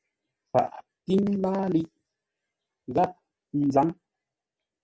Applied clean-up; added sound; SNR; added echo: none; none; none; none.